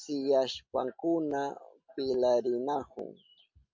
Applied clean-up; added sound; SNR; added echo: none; none; none; none.